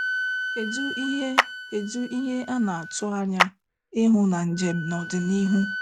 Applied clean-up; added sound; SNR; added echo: none; Wind instrument, woodwind instrument + Clapping; 4 dB; none.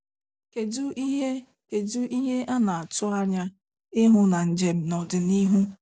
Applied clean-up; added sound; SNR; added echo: none; none; none; none.